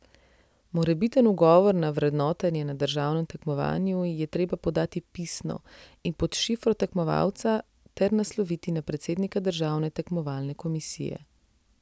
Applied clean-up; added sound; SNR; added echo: none; none; none; none.